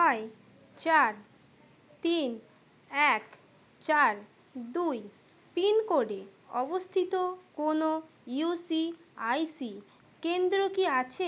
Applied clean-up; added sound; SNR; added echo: none; none; none; none.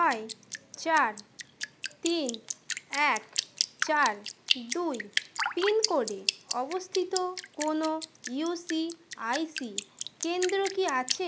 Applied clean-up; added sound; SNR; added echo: none; Drip; 6 dB; none.